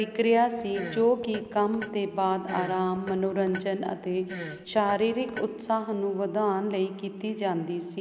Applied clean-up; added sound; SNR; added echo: none; Fart; 14 dB; none.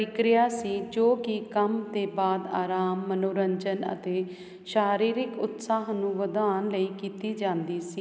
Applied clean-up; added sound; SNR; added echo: none; none; none; none.